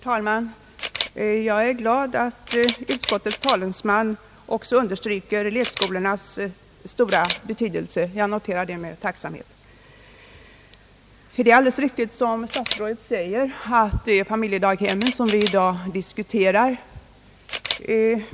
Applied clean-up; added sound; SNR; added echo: none; Camera; 13 dB; none.